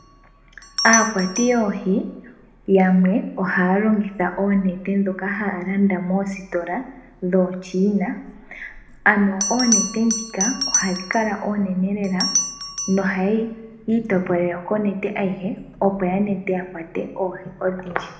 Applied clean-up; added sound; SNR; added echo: none; Bell; 9 dB; reverberation time 0.9 s.